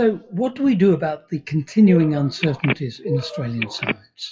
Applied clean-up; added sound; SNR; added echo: classical method WPE with log-MMSE.